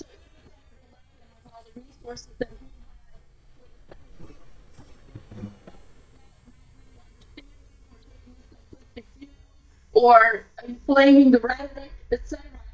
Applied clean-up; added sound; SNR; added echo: neural mask model DeepFilterNet 3.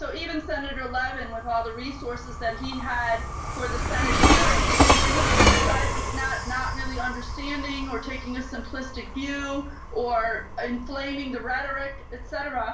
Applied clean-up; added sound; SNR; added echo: none; Train; -4 dB; reverberation time 0.3 s.